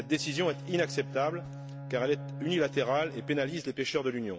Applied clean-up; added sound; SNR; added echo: none; Bowed string instrument; 11 dB; none.